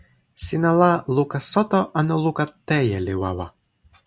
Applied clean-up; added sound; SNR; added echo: none; none; none; none.